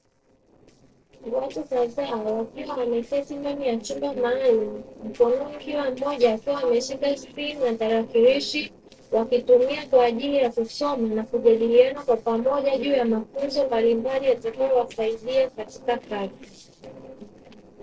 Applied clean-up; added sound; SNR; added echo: neural separator model SepFormer DNS4.